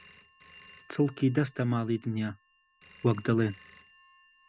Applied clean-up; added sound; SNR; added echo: none; Telephone; 18 dB; none.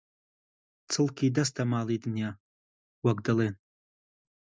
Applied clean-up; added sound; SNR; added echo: none; none; none; none.